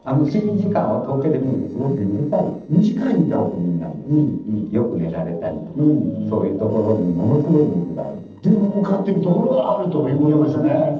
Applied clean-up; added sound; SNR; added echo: neural separator model SepFormer DNS4.